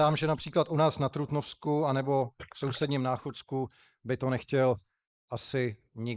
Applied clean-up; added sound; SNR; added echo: neural mask model Resemble Enhance denoiser.